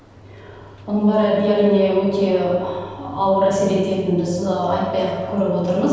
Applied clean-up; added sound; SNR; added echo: none; Subway, metro, underground; 18 dB; reverberation time 1.2 s.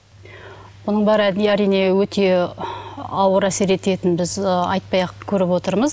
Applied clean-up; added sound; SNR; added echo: none; none; none; none.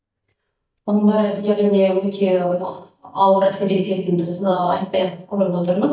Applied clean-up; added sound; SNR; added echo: neural mask model DeepFilterNet 3.